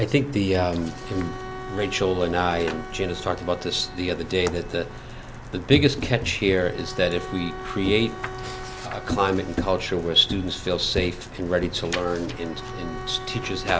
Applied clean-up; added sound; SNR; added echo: none; Bowed string instrument; 15 dB; none.